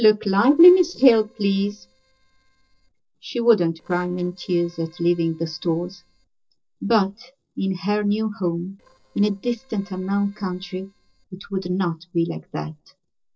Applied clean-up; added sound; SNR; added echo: neural separator model SepFormer DNS4.